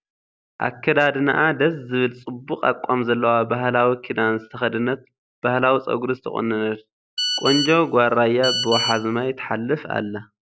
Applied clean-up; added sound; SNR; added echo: none; Telephone; 5 dB; none.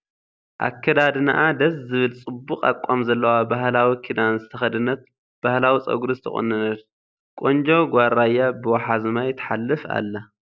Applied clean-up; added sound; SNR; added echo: none; none; none; none.